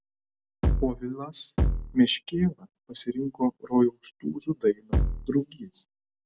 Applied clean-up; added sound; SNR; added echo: none; Bass drum; -1 dB; none.